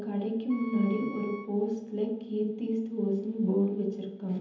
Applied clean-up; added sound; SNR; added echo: none; Wind instrument, woodwind instrument; 17 dB; reverberation time 0.9 s.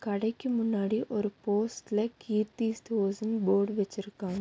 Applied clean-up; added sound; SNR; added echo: none; none; none; none.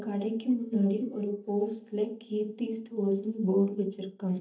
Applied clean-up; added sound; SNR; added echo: neural mask model DeepFilterNet 3.